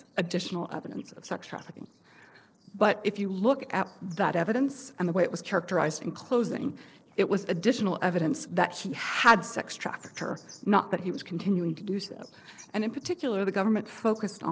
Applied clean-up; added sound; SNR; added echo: neural separator model SepFormer DNS4.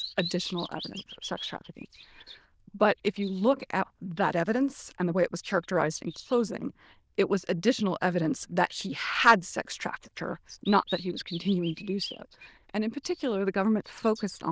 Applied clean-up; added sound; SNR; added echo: neural diffusion model UNIVERSE++.